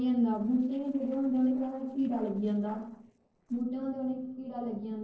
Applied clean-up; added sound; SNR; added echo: neural separator model SepFormer DNS4.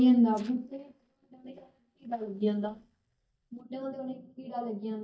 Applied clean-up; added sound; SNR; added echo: neural mask model DeepFilterNet 3.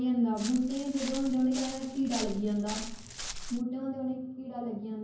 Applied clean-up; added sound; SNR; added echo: none; Walk, footsteps; 9 dB; reverberation time 0.9 s.